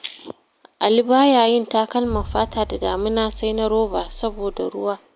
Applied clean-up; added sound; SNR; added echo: none; Explosion; 14 dB; none.